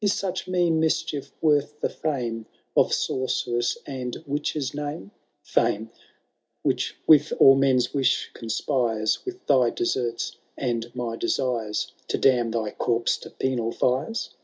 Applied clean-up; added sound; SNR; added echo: none; none; none; none.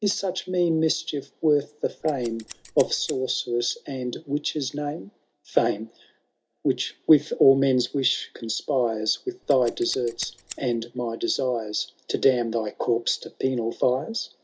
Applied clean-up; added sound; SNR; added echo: none; Scissors; 18 dB; none.